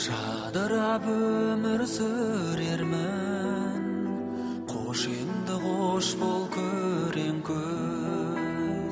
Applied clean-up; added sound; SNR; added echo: none; none; none; none.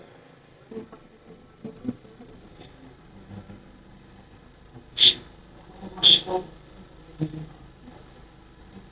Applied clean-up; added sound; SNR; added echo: neural mask model DeepFilterNet 3.